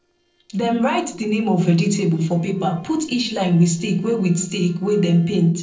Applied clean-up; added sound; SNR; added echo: neural separator model SepFormer DNS4.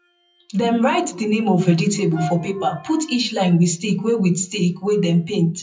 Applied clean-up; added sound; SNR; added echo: classical method WPE with log-MMSE.